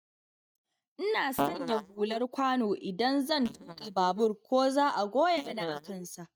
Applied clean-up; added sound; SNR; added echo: neural mask model DeepFilterNet 3.